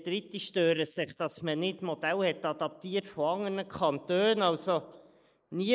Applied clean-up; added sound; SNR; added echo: neural mask model Resemble Enhance denoiser.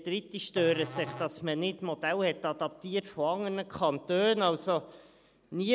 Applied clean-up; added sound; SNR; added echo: none; Musical instrument; 16 dB; none.